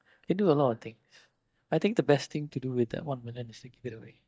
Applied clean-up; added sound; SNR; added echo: neural mask model DeepFilterNet 3.